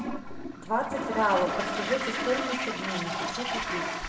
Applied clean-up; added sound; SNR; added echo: none; Toilet flush; 2 dB; reverberation time 0.8 s.